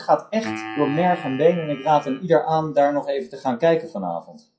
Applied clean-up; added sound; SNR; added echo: classical method WPE with log-MMSE.